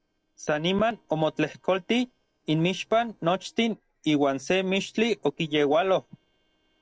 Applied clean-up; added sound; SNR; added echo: neural separator model SepFormer DNS4.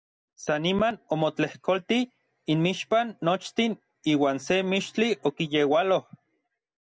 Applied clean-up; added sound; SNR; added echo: none; none; none; none.